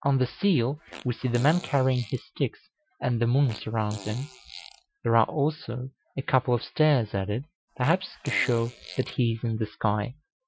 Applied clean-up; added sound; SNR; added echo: classical method Wiener filter.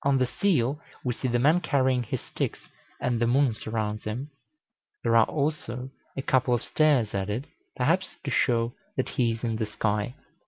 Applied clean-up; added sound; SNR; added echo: none; none; none; none.